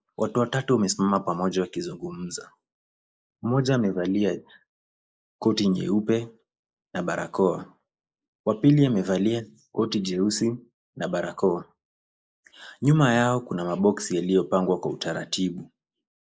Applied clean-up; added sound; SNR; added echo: neural mask model Resemble Enhance denoiser.